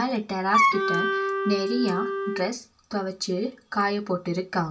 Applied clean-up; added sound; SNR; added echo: none; Wind instrument, woodwind instrument; -2 dB; reverberation time 0.2 s.